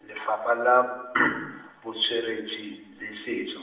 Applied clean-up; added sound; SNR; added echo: none; none; none; reverberation time 0.8 s.